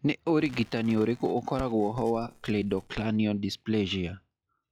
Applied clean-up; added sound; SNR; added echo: classical method log-MMSE.